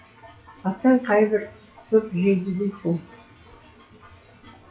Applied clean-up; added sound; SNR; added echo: classical method WPE with log-MMSE.